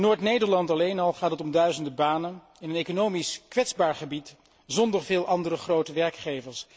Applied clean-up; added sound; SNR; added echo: none; none; none; none.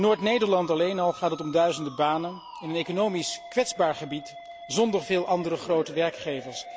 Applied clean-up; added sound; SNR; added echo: none; Musical instrument; 16 dB; none.